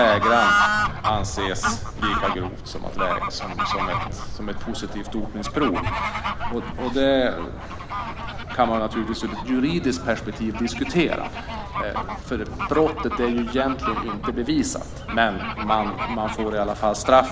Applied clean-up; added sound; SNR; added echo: none; Bird / Fowl; 2 dB; none.